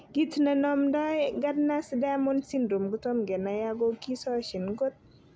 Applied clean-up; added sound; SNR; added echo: none; none; none; none.